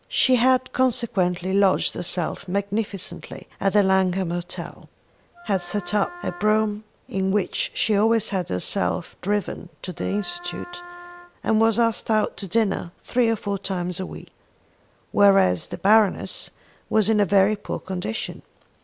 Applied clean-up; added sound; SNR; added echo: none; Wind instrument, woodwind instrument; 17 dB; none.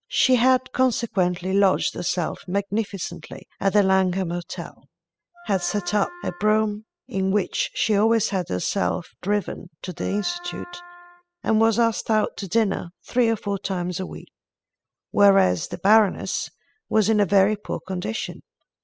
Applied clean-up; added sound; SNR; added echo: classical method spectral subtraction.